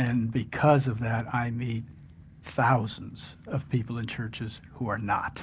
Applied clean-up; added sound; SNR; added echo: none; none; none; none.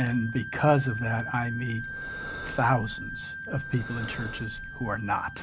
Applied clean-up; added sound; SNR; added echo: none; Wind instrument, woodwind instrument + Breathing; 8 dB; none.